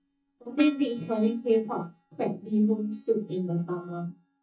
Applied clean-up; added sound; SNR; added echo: neural mask model DeepFilterNet 3.